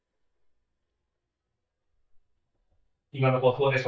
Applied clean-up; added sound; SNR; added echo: neural mask model DeepFilterNet 3.